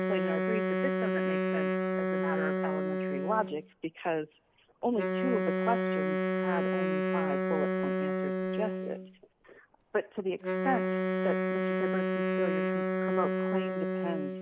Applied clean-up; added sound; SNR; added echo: none; Wind instrument, woodwind instrument; -5 dB; none.